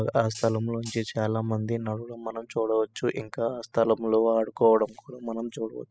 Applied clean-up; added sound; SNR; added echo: classical method spectral subtraction.